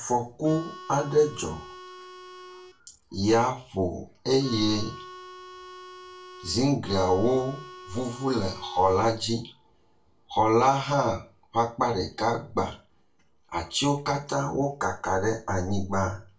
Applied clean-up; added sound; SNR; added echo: none; Harmonica; 16 dB; reverberation time 0.3 s.